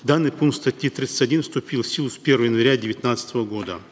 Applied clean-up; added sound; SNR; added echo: none; none; none; none.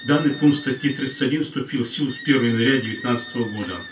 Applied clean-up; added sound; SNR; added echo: none; Wind instrument, woodwind instrument; 17 dB; reverberation time 0.2 s.